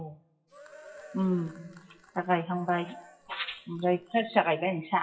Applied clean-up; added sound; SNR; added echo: classical method WPE with log-MMSE.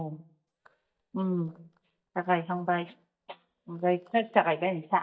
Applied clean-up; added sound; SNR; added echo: neural mask model DeepFilterNet 3.